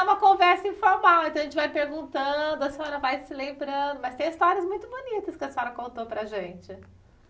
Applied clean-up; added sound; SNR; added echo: none; none; none; none.